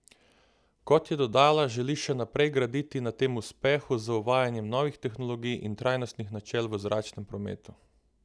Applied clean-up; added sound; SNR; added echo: none; none; none; none.